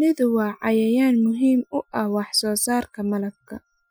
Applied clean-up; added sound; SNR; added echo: classical method Wiener filter.